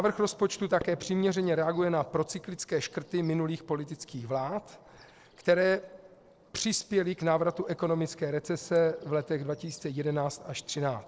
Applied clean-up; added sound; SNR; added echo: neural separator model SepFormer DNS4.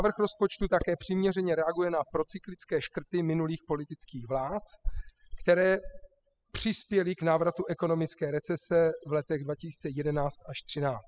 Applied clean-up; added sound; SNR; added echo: classical method spectral subtraction.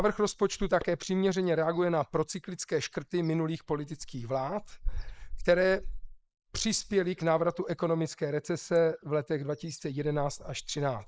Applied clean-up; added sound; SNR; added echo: neural mask model Resemble Enhance denoiser.